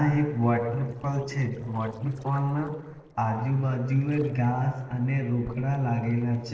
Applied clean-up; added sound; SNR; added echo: neural separator model SepFormer DNS4.